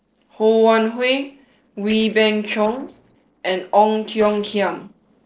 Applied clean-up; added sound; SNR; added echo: neural separator model SepFormer DNS4.